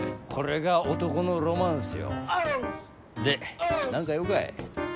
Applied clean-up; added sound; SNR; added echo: none; none; none; none.